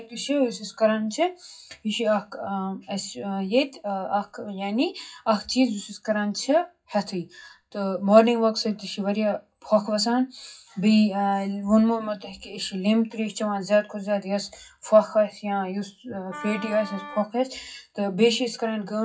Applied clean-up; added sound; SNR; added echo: classical method WPE with log-MMSE.